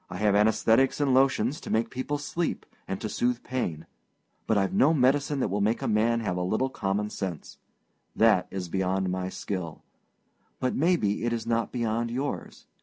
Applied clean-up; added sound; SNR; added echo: none; none; none; none.